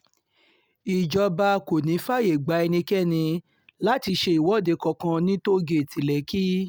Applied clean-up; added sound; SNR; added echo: none; none; none; none.